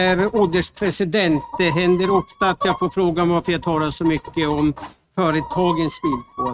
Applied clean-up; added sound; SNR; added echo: neural mask model RNNoise.